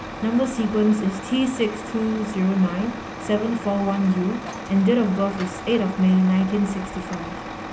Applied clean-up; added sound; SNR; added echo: none; Truck; 11 dB; none.